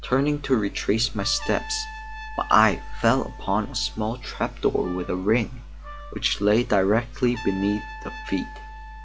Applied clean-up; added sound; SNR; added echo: none; Trumpet + Wind instrument, woodwind instrument; 18 dB; none.